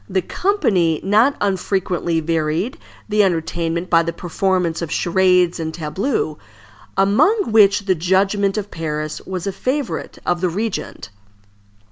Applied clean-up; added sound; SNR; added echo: none; none; none; none.